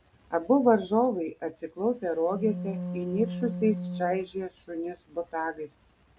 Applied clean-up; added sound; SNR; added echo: none; Wind instrument, woodwind instrument; 8 dB; none.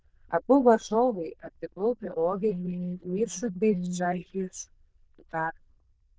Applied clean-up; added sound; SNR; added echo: neural diffusion model UNIVERSE++.